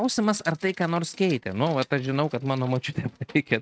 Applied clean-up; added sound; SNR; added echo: neural mask model RNNoise.